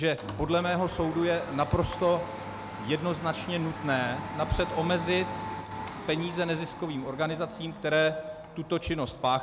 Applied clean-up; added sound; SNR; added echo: none; Domestic sounds, home sounds; 10 dB; none.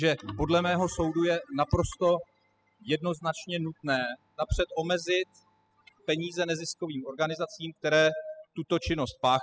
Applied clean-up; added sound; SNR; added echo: classical method spectral subtraction.